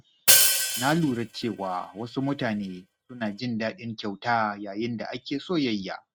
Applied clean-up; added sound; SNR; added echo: neural mask model RNNoise.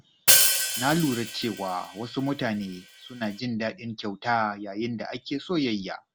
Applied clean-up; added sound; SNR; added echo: none; Hi-hat; -4 dB; none.